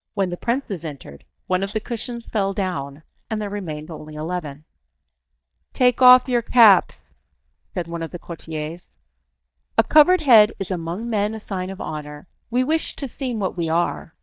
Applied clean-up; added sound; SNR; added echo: neural mask model DeepFilterNet 3.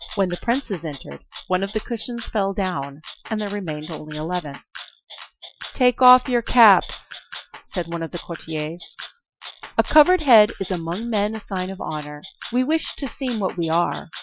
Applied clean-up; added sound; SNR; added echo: classical method Wiener filter.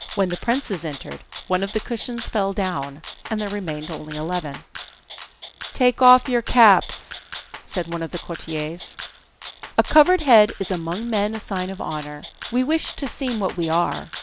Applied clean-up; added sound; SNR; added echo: none; Rattle (instrument); 16 dB; none.